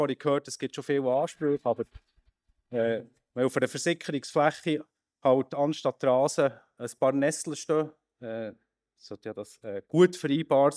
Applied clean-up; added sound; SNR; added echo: neural mask model DeepFilterNet 3.